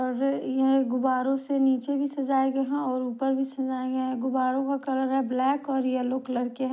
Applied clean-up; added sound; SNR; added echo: none; none; none; none.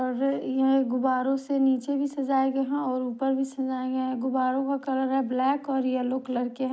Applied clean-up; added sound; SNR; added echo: neural mask model Resemble Enhance denoiser.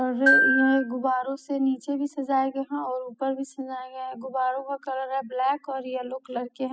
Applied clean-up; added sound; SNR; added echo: classical method spectral subtraction.